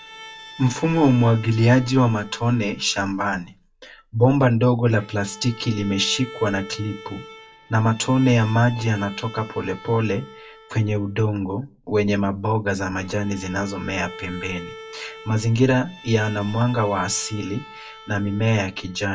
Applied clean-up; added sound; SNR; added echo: none; Bowed string instrument; 19 dB; reverberation time 0.1 s.